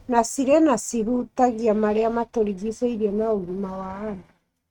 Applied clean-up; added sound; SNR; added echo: neural mask model RNNoise.